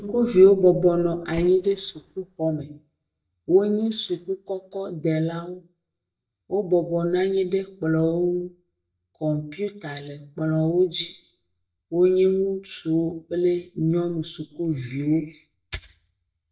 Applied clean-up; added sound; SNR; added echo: neural mask model DeepFilterNet 3.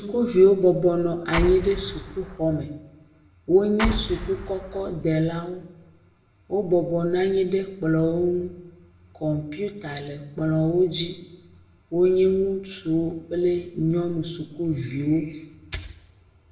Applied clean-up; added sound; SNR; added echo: none; Explosion; 6 dB; reverberation time 0.7 s.